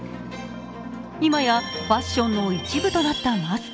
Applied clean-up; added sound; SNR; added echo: none; Bass guitar; 19 dB; none.